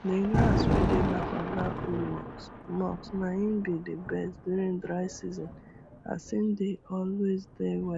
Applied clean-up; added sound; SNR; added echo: none; Thunder; 2 dB; none.